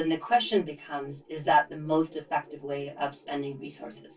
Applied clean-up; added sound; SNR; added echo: none; none; none; reverberation time 0.1 s.